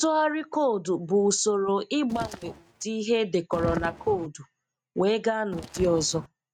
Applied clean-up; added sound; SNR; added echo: neural mask model RNNoise.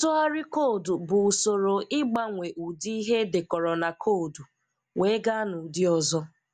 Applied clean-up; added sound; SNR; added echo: none; none; none; none.